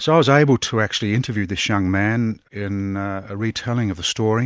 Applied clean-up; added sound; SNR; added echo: none; none; none; none.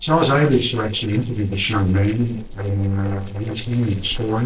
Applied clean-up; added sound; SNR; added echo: neural separator model SepFormer DNS4.